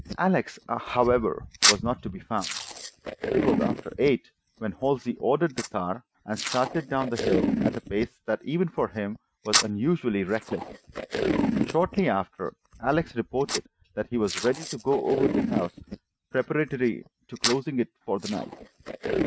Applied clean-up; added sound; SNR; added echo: neural mask model RNNoise.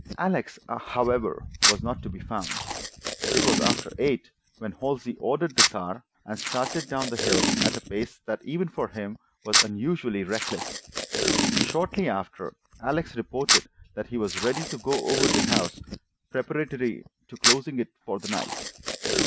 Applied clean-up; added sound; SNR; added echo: none; Packing tape, duct tape; -1 dB; none.